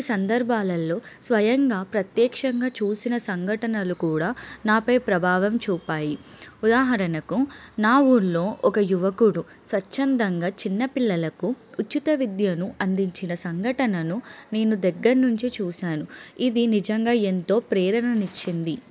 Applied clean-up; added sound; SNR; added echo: none; none; none; none.